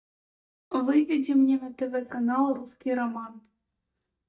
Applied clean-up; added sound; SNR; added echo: neural mask model DeepFilterNet 3.